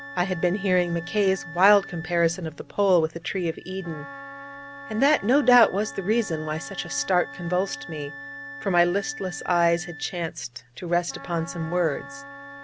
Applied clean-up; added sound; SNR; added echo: none; Trumpet + Wind instrument, woodwind instrument; 15 dB; none.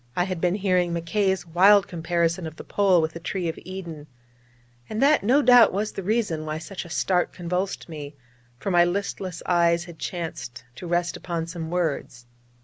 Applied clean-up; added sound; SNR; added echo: none; none; none; none.